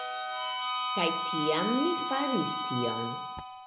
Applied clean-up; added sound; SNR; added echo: none; Harmonica; 0 dB; none.